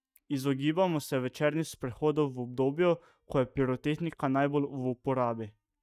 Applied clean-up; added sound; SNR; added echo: neural mask model DeepFilterNet 3.